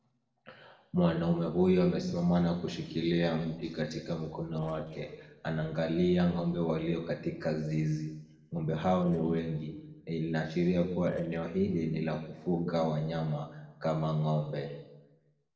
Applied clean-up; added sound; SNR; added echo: neural separator model SepFormer DNS4.